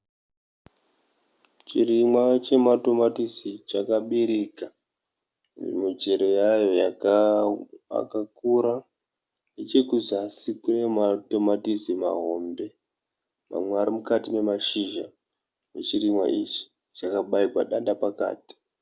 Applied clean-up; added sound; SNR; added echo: none; none; none; none.